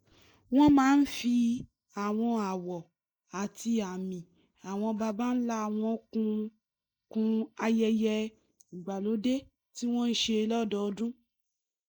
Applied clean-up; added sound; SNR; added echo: neural mask model Resemble Enhance denoiser.